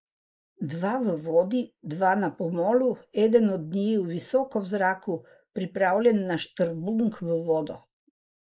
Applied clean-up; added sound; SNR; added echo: neural mask model Resemble Enhance denoiser.